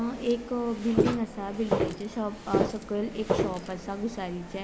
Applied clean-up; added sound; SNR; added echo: none; Walk, footsteps; -1 dB; none.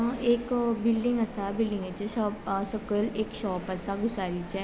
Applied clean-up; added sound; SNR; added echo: none; none; none; none.